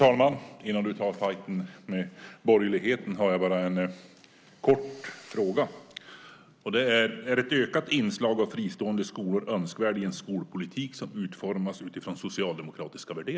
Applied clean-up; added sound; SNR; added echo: none; none; none; none.